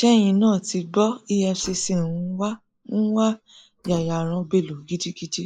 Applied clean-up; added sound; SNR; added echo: neural mask model Resemble Enhance denoiser.